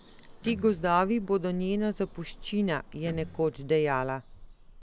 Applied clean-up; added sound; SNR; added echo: none; Bird vocalization, bird call, bird song + Electric guitar; 15 dB; none.